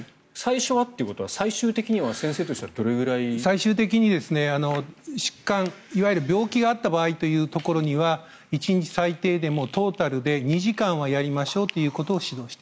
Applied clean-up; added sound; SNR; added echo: none; none; none; none.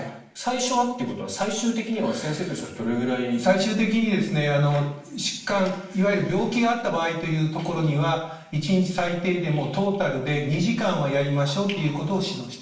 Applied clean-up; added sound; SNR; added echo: none; none; none; reverberation time 0.6 s.